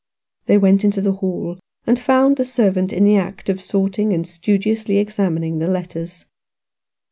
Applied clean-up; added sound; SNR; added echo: none; none; none; none.